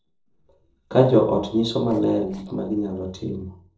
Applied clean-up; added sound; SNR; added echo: neural separator model SepFormer DNS4.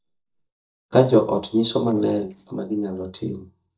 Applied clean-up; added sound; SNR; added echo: neural mask model DeepFilterNet 3.